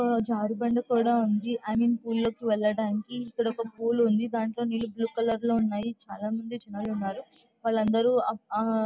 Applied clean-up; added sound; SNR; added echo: none; none; none; none.